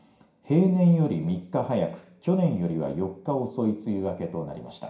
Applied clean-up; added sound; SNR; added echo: none; none; none; reverberation time 0.5 s.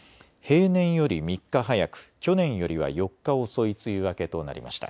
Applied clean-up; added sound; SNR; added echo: none; none; none; none.